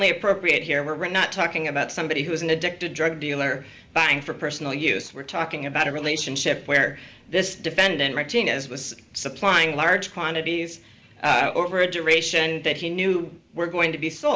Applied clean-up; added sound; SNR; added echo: none; none; none; none.